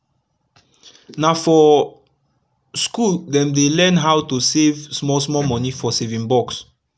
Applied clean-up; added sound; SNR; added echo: none; Electric guitar; 18 dB; none.